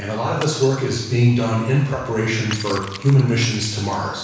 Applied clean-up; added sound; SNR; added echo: none; Shatter; 18 dB; reverberation time 1.1 s.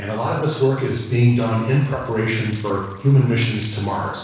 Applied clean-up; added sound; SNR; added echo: neural separator model SepFormer DNS4.